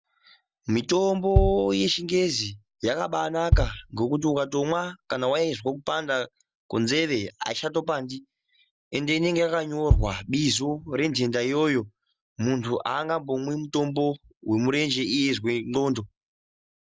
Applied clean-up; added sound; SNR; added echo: none; Bass drum; 3 dB; none.